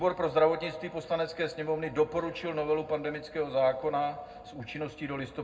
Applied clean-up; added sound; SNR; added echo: none; none; none; reverberation time 0.3 s.